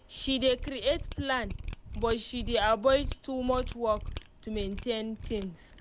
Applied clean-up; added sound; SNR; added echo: none; Mechanisms; 8 dB; none.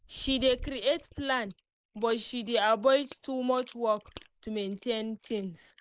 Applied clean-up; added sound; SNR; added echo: neural mask model Resemble Enhance denoiser.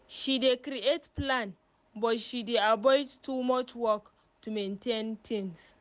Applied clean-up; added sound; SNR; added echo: none; none; none; none.